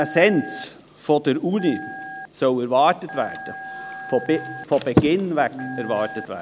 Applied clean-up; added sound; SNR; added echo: none; Telephone; 15 dB; none.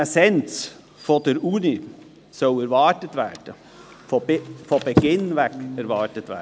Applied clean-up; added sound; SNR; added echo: none; none; none; none.